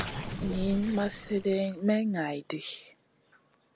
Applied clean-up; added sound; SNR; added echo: none; Gurgling; 11 dB; none.